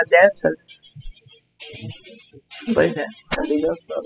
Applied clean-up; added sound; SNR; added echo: classical method spectral subtraction.